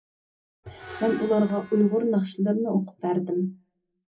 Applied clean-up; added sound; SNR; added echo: none; Screech; 18 dB; reverberation time 0.3 s.